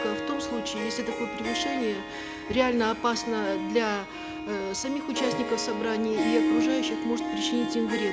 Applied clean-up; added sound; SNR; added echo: none; Harp; 2 dB; none.